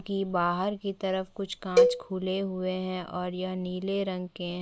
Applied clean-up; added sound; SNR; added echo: none; Cowbell; -3 dB; none.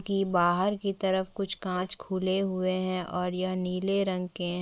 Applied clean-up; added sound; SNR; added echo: neural mask model Resemble Enhance denoiser.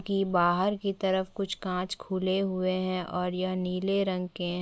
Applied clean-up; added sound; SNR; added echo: none; none; none; none.